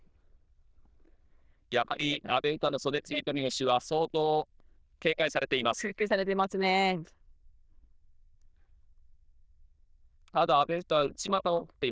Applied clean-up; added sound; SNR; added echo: neural diffusion model UNIVERSE++.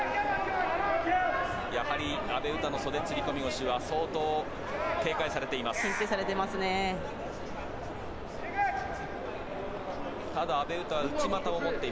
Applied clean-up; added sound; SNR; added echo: none; Thunder; 11 dB; none.